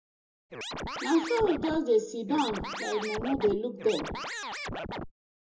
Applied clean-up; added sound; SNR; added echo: none; Scratching (performance technique); 6 dB; reverberation time 0.2 s.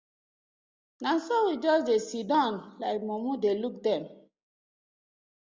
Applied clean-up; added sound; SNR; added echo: none; none; none; none.